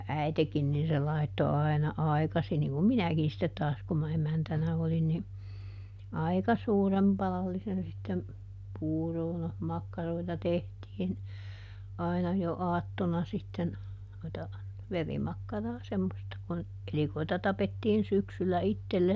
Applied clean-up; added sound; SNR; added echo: none; none; none; none.